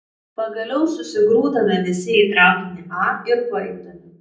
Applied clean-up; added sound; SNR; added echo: none; none; none; reverberation time 0.6 s.